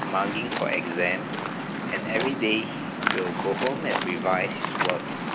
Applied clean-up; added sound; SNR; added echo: none; Waves, surf; 1 dB; none.